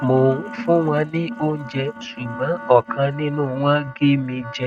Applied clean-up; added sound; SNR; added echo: neural mask model RNNoise.